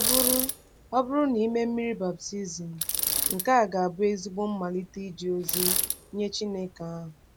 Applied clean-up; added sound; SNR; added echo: none; Bicycle; 3 dB; none.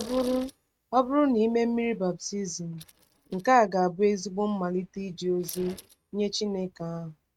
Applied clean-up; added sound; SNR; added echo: neural mask model RNNoise.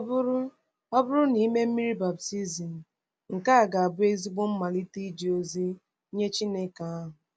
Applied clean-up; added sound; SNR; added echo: none; none; none; none.